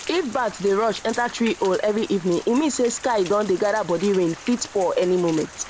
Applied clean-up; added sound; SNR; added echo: none; Rain; 17 dB; none.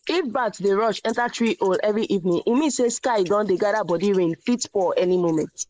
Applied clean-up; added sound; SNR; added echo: neural mask model Resemble Enhance denoiser.